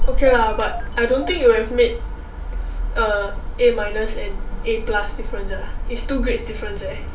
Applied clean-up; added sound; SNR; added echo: none; Engine starting / Car; 2 dB; reverberation time 0.3 s.